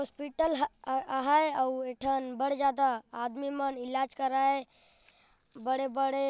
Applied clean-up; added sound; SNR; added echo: none; none; none; none.